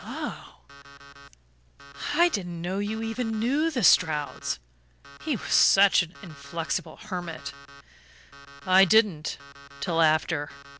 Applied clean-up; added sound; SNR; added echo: none; Alarm; 20 dB; none.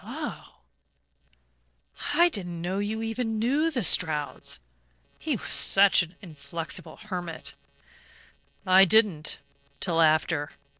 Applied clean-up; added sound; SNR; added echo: neural separator model SepFormer DNS4.